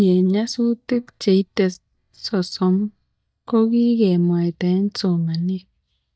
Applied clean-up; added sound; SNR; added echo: neural mask model DeepFilterNet 3.